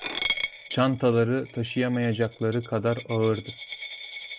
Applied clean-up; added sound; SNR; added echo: none; Coin (dropping); 8 dB; none.